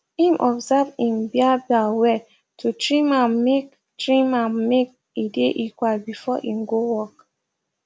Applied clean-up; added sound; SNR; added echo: none; none; none; none.